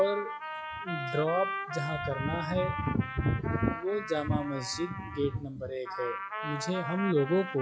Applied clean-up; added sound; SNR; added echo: classical method log-MMSE.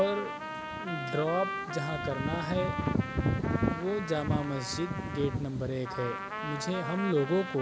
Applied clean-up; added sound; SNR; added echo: none; Trumpet; 7 dB; none.